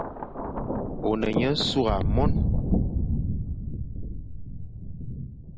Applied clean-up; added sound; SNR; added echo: none; Thunder; -4 dB; none.